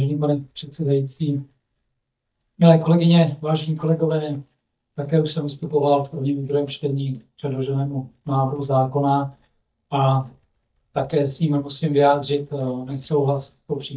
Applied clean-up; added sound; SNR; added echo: neural mask model DeepFilterNet 3.